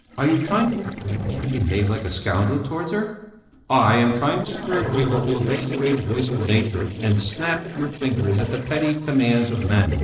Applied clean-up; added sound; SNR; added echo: neural separator model SepFormer DNS4.